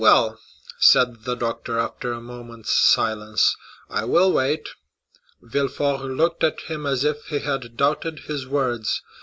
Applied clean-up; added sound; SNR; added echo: none; none; none; none.